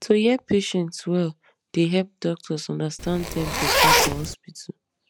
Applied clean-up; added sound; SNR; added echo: none; Zipper (clothing); -4 dB; none.